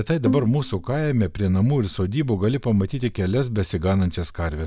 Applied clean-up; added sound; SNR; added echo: none; Bowed string instrument; 9 dB; none.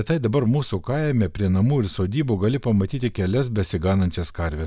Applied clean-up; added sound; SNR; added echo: none; none; none; none.